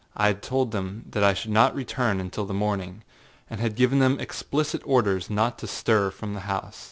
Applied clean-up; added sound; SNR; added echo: none; none; none; none.